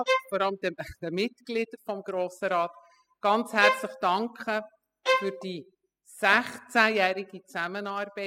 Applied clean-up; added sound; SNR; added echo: classical method spectral subtraction.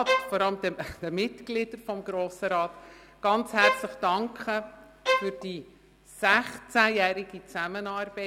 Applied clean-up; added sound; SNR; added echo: none; Bowed string instrument; 1 dB; none.